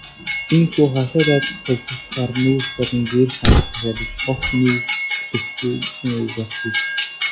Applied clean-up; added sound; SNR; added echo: classical method log-MMSE.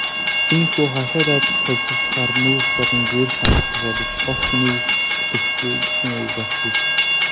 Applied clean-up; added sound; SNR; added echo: none; Train + Fire; -4 dB; none.